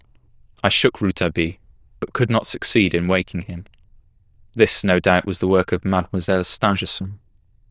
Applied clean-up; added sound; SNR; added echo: neural diffusion model UNIVERSE++.